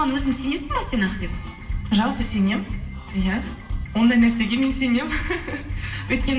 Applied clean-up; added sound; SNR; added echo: none; none; none; reverberation time 0.8 s.